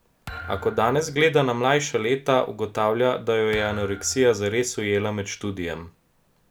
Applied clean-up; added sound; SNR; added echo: none; Thump, thud; 18 dB; none.